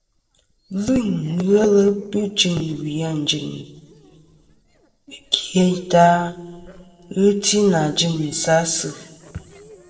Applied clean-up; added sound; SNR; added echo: neural separator model SepFormer DNS4.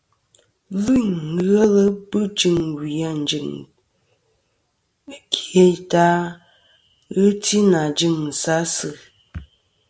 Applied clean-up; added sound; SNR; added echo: none; none; none; none.